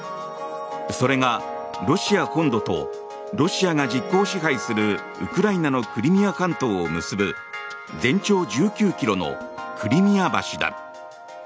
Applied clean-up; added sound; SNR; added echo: none; none; none; none.